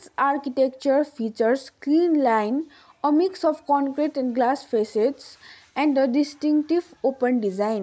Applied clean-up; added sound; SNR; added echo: none; none; none; none.